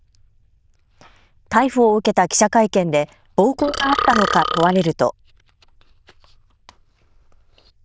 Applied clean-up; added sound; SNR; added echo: neural diffusion model UNIVERSE++.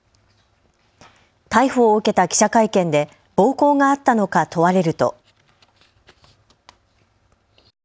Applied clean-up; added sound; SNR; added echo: none; none; none; none.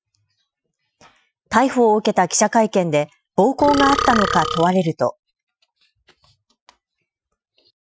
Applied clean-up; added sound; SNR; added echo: classical method Wiener filter.